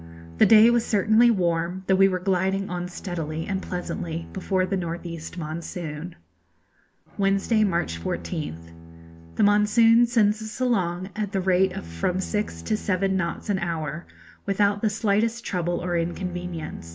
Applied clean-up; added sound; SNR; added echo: none; Bowed string instrument; 16 dB; none.